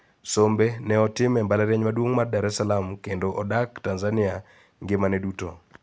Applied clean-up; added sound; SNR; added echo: none; none; none; none.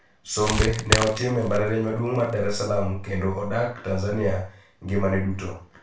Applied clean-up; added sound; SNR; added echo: none; Crackle; 4 dB; reverberation time 0.3 s.